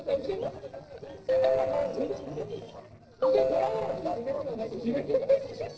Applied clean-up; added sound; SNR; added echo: neural separator model SepFormer DNS4.